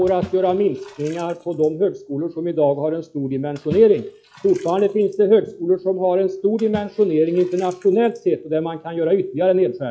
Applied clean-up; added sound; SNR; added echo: classical method log-MMSE.